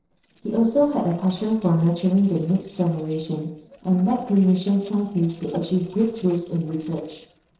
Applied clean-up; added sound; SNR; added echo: neural separator model SepFormer DNS4.